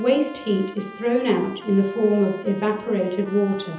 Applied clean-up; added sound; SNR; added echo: none; Trumpet; 19 dB; reverberation time 0.7 s.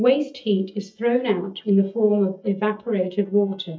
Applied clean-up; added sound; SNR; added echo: neural mask model DeepFilterNet 3.